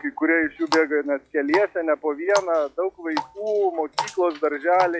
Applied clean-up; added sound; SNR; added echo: classical method log-MMSE.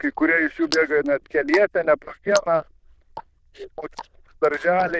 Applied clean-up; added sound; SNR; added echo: neural diffusion model UNIVERSE++.